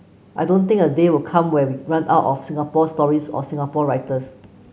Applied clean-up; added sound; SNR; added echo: none; none; none; none.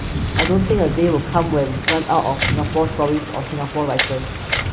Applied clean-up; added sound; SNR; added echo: none; Camera + Thunder / Rain; 3 dB; none.